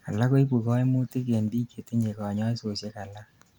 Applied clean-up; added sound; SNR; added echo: none; none; none; none.